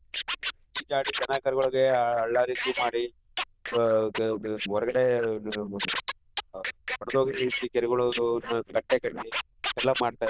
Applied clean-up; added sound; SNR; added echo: neural diffusion model UNIVERSE++.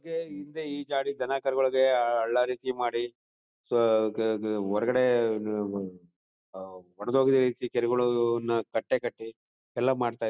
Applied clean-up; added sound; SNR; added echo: none; none; none; none.